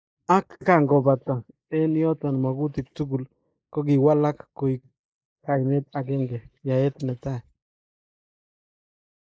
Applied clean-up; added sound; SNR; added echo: neural mask model Resemble Enhance denoiser.